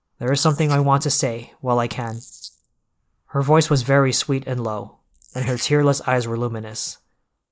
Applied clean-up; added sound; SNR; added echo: neural mask model Resemble Enhance denoiser.